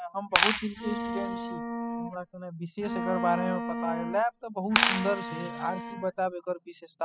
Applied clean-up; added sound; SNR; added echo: classical method spectral subtraction.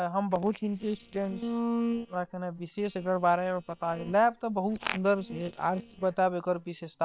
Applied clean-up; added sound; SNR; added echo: neural separator model SepFormer WHAM!.